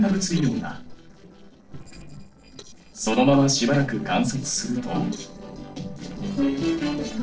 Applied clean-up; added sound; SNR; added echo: neural separator model SepFormer DNS4.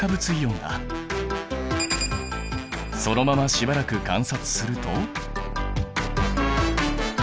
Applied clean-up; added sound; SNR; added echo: none; none; none; none.